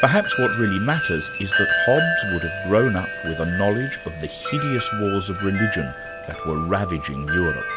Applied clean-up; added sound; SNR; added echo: none; Wind chime; 3 dB; none.